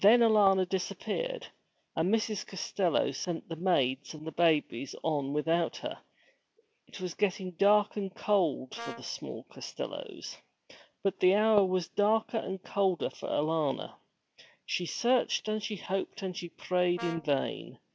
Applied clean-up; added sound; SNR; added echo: none; Brass instrument; 11 dB; none.